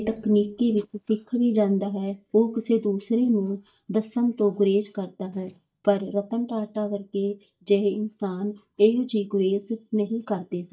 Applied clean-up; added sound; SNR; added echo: neural mask model DeepFilterNet 3.